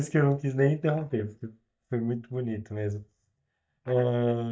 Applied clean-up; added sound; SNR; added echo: neural mask model DeepFilterNet 3.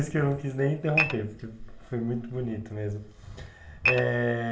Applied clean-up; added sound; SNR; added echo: none; Dishes, pots, and pans / Glass; -2 dB; reverberation time 0.8 s.